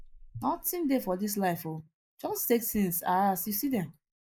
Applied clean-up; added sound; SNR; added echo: neural mask model Resemble Enhance denoiser.